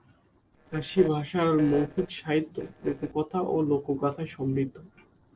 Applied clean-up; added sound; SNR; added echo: neural separator model SepFormer DNS4.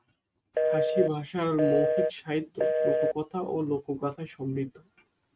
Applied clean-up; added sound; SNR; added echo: neural mask model RNNoise.